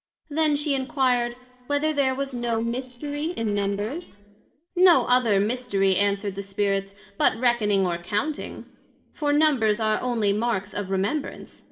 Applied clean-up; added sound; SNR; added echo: neural separator model SepFormer DNS4.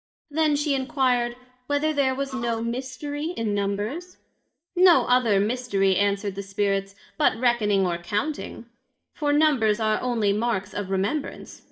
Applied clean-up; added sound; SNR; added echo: neural mask model DeepFilterNet 3.